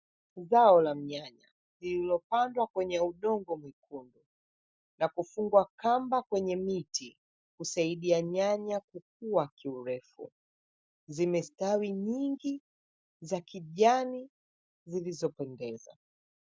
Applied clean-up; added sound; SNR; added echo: none; none; none; none.